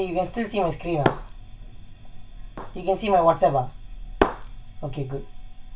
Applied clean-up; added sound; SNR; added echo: none; Shatter; 7 dB; reverberation time 0.2 s.